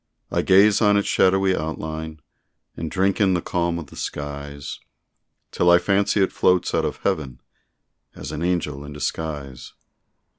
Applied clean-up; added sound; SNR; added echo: none; none; none; none.